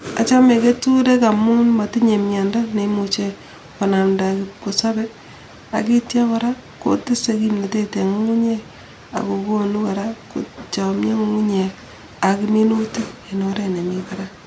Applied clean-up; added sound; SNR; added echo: none; none; none; none.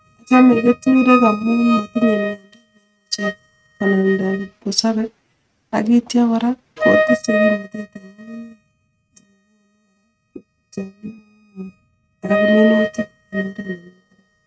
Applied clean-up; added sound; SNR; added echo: neural mask model RNNoise.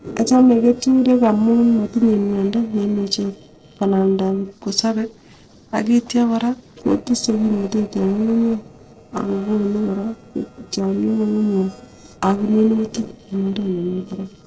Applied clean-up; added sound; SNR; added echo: neural separator model SepFormer DNS4.